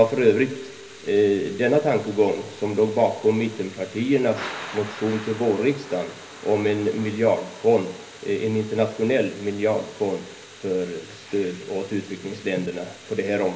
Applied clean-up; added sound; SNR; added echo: none; Thunder / Rain; 19 dB; reverberation time 0.3 s.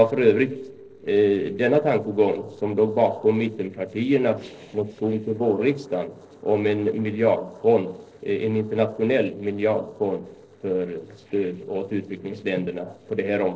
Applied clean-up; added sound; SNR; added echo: neural separator model SepFormer DNS4.